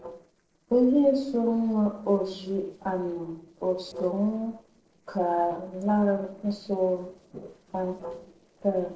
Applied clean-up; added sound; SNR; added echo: neural separator model SepFormer DNS4.